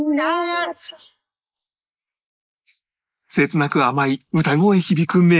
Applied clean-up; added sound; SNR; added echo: neural mask model Resemble Enhance denoiser.